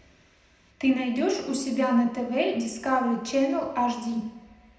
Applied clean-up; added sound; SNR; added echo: none; none; none; reverberation time 0.8 s.